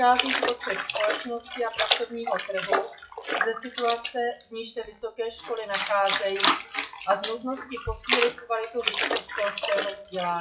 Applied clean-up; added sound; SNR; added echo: classical method WPE with log-MMSE.